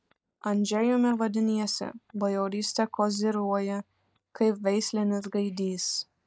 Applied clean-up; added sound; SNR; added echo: neural mask model DeepFilterNet 3.